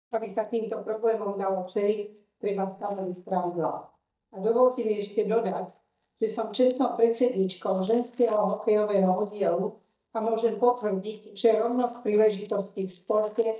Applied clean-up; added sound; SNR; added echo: neural mask model DeepFilterNet 3.